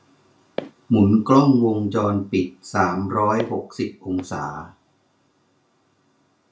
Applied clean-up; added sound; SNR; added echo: none; Walk, footsteps; 18 dB; reverberation time 0.2 s.